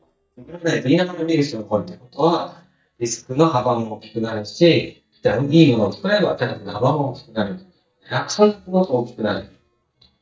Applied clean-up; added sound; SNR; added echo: neural mask model DeepFilterNet 3.